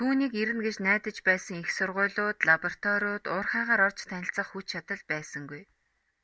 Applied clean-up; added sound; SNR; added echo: none; none; none; none.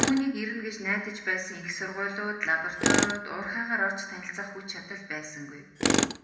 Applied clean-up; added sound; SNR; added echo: none; Tools; 1 dB; reverberation time 0.9 s.